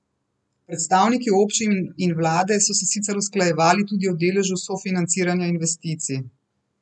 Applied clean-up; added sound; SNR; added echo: none; none; none; none.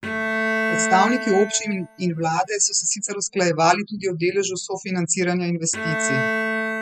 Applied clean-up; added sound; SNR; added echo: classical method spectral subtraction.